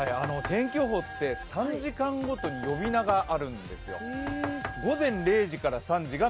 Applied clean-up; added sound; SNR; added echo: none; Telephone + Knock; 11 dB; none.